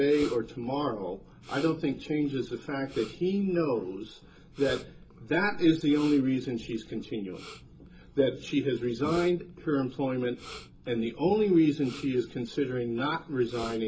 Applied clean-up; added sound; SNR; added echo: none; Respiratory sounds; 20 dB; reverberation time 0.2 s.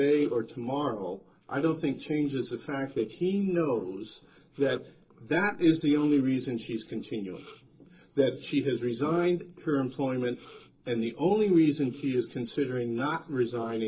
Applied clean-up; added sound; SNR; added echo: neural separator model SepFormer DNS4.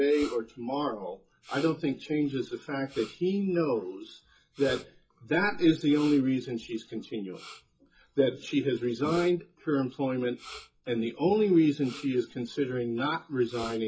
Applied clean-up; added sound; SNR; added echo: classical method WPE with log-MMSE.